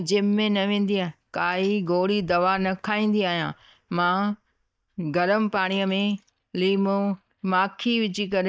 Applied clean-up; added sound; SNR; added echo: neural mask model DeepFilterNet 3.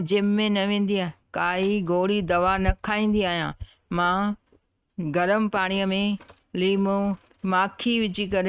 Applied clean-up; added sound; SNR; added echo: neural mask model RNNoise.